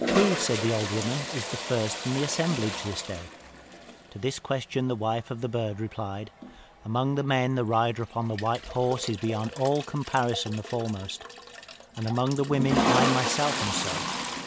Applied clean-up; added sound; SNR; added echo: none; Toilet flush; 4 dB; none.